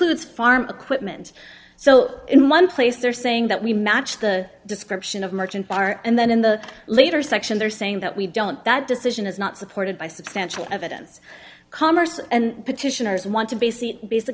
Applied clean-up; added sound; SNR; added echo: none; none; none; none.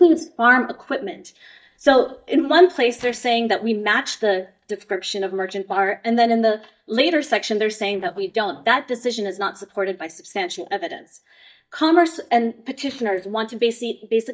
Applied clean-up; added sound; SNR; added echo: neural mask model DeepFilterNet 3.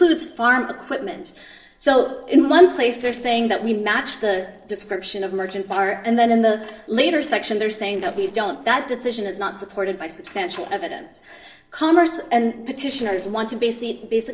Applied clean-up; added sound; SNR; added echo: neural separator model SepFormer DNS4.